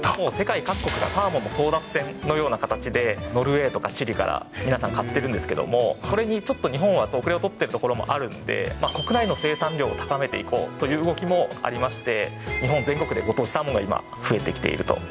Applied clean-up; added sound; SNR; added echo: none; none; none; none.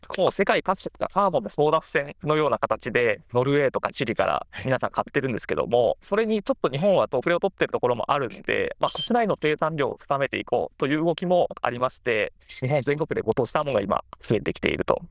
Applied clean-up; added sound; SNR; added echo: neural diffusion model UNIVERSE++.